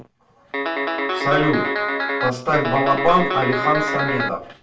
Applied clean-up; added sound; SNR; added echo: none; Guitar; 0 dB; reverberation time 0.3 s.